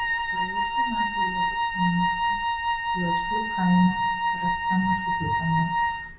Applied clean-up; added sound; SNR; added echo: none; Wind instrument, woodwind instrument; -3 dB; reverberation time 0.4 s.